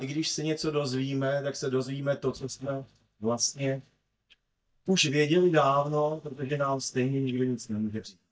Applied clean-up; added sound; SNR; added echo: neural mask model DeepFilterNet 3.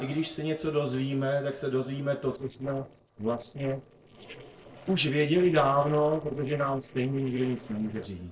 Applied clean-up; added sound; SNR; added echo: neural separator model SepFormer DNS4.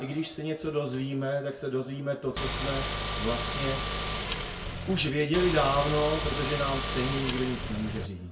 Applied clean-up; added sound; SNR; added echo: none; Car; 1 dB; reverberation time 0.3 s.